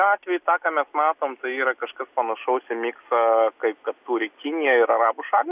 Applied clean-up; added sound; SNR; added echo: none; none; none; none.